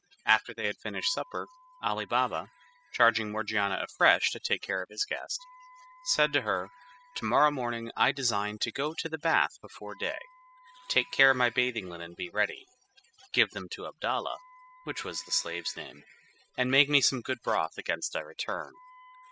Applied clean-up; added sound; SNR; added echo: classical method spectral subtraction.